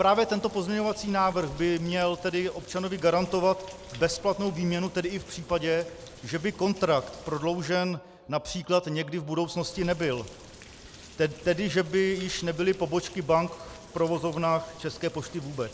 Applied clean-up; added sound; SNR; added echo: none; Rain; 19 dB; none.